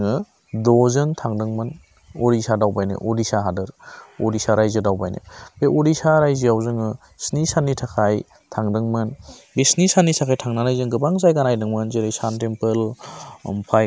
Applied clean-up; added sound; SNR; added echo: none; none; none; none.